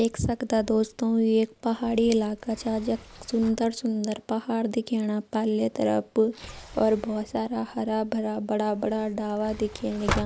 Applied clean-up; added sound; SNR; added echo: none; Sliding door; 15 dB; none.